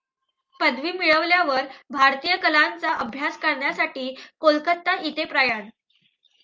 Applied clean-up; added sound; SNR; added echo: none; none; none; none.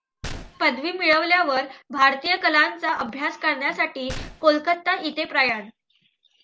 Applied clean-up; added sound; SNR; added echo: none; Gunshot, gunfire; 18 dB; none.